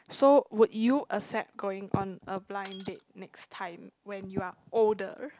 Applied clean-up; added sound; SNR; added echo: none; Shatter; 9 dB; none.